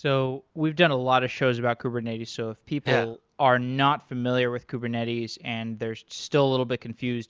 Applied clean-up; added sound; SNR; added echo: none; none; none; none.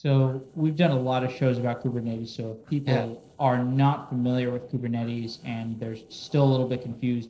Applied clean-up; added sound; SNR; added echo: neural separator model SepFormer DNS4.